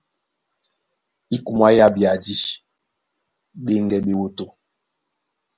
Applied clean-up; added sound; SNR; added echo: none; none; none; none.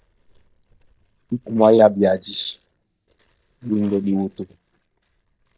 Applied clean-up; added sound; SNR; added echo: neural mask model DeepFilterNet 3.